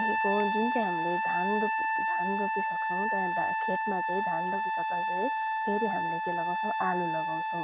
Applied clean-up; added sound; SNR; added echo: none; Trumpet; -4 dB; none.